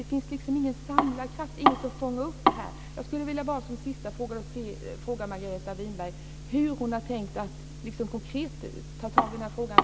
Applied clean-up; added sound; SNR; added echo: none; none; none; none.